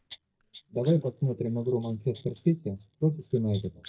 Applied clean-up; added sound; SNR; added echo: neural mask model DeepFilterNet 3.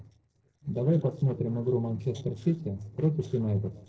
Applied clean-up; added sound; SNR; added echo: neural separator model SepFormer DNS4.